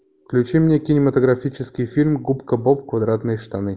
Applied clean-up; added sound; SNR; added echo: none; none; none; none.